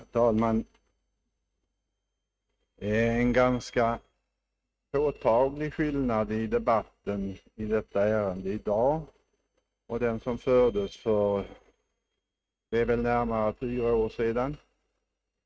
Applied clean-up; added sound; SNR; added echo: neural mask model RNNoise.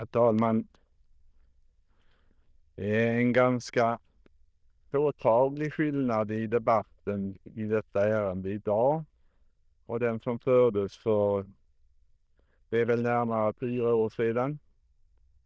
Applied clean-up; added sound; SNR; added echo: neural diffusion model UNIVERSE++.